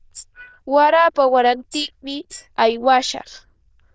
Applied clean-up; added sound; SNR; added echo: neural diffusion model UNIVERSE++.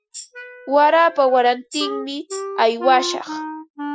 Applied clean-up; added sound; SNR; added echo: classical method Wiener filter.